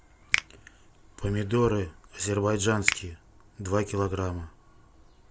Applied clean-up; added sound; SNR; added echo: none; Finger snapping; 7 dB; none.